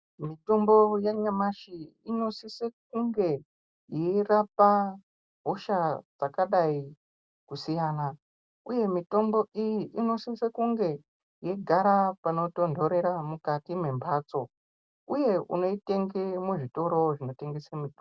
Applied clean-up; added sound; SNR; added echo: none; none; none; none.